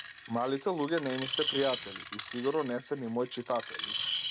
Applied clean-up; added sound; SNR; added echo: none; Screech; -1 dB; none.